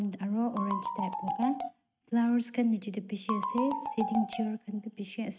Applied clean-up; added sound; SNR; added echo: neural mask model RNNoise.